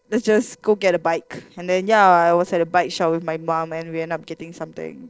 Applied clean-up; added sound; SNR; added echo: neural separator model SepFormer DNS4.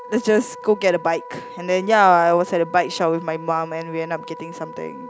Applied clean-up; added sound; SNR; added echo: none; Wind instrument, woodwind instrument; 16 dB; none.